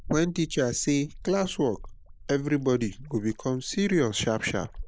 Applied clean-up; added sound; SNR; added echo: neural mask model Resemble Enhance denoiser.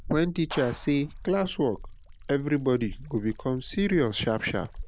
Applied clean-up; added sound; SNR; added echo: none; Liquid + Clapping; 14 dB; none.